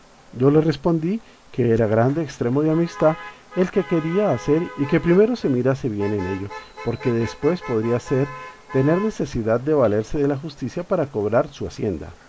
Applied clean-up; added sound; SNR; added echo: none; Motor vehicle (road); 18 dB; none.